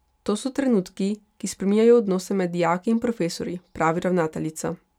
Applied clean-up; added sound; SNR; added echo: none; none; none; none.